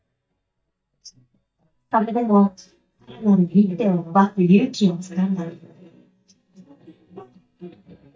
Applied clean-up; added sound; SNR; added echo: neural mask model DeepFilterNet 3.